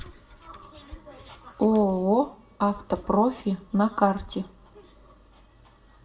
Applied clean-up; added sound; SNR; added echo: none; none; none; reverberation time 0.5 s.